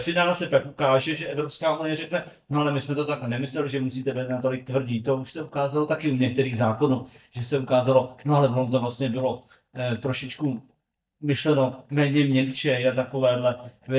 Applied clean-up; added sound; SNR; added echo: neural mask model DeepFilterNet 3.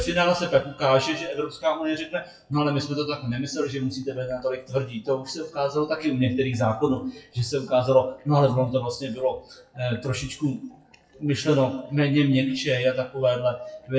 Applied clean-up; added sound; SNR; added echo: classical method WPE with log-MMSE.